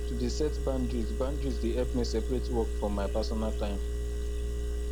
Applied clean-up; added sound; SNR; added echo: none; Engine; -3 dB; none.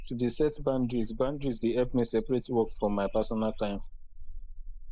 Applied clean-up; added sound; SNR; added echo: neural mask model Resemble Enhance denoiser.